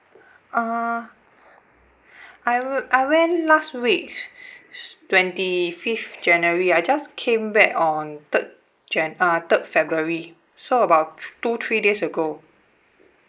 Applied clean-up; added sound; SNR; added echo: neural mask model Resemble Enhance denoiser.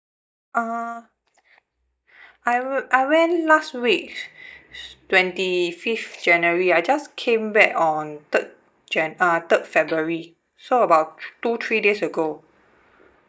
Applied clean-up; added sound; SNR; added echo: neural mask model DeepFilterNet 3.